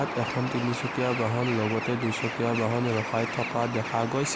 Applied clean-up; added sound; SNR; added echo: none; Bird; 5 dB; none.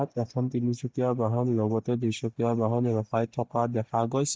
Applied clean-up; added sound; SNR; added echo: neural mask model DeepFilterNet 3.